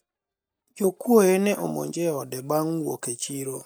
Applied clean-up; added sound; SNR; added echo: neural mask model DeepFilterNet 3.